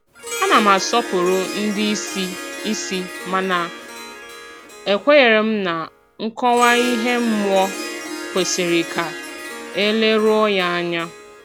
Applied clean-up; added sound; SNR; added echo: none; Harp; 11 dB; none.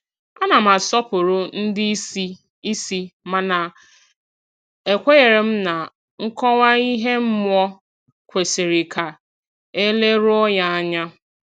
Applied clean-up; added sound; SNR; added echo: none; none; none; none.